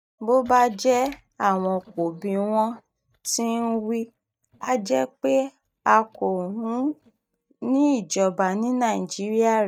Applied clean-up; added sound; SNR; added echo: neural mask model DeepFilterNet 3.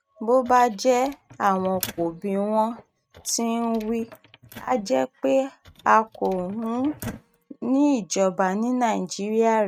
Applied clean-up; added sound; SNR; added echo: neural mask model RNNoise.